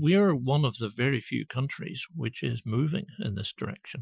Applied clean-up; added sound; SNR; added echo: classical method Wiener filter.